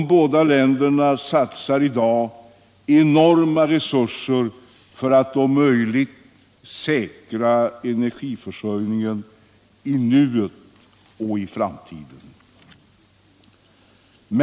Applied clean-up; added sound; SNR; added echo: none; none; none; none.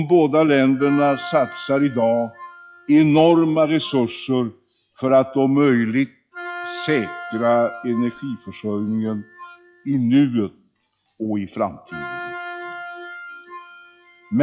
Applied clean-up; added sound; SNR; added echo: classical method log-MMSE.